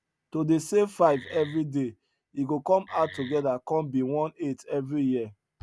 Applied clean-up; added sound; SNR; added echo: none; Wood; 17 dB; none.